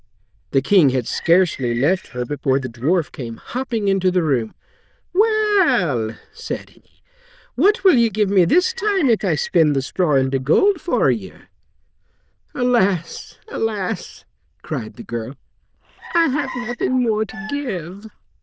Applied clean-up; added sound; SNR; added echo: neural diffusion model UNIVERSE++.